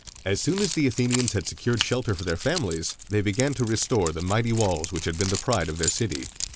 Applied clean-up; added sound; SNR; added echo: none; Keys jangling; 8 dB; none.